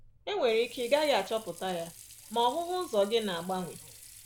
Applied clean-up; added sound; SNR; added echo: none; Sink (filling or washing) / Water; 19 dB; none.